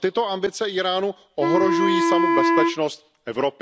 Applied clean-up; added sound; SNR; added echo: none; Wind instrument, woodwind instrument; -3 dB; none.